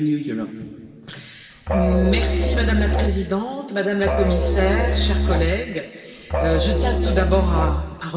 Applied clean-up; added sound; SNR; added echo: none; Musical instrument; -3 dB; reverberation time 2.4 s.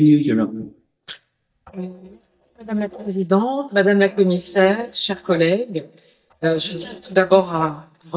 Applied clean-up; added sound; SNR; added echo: neural mask model DeepFilterNet 3.